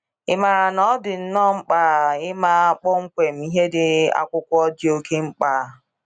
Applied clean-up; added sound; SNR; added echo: none; none; none; none.